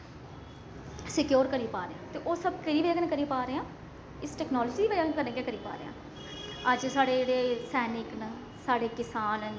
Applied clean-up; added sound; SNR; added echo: none; none; none; none.